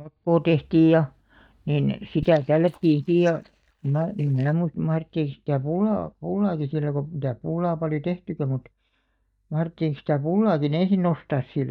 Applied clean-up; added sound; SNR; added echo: neural mask model DeepFilterNet 3.